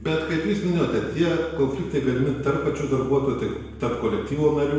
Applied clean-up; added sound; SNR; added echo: none; Musical instrument; 19 dB; reverberation time 0.9 s.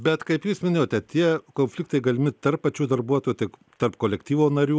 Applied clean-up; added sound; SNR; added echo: none; none; none; none.